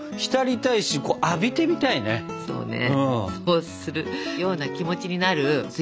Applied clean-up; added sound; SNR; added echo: none; none; none; none.